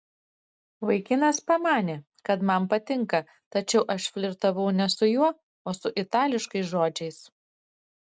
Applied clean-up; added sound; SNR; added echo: none; none; none; none.